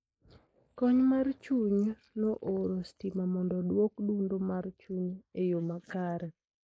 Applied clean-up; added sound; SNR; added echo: neural mask model Resemble Enhance denoiser.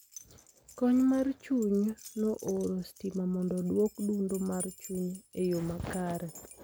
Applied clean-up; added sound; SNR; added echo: none; Keys jangling; 20 dB; none.